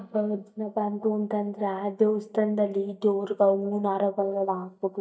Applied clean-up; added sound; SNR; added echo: neural mask model DeepFilterNet 3.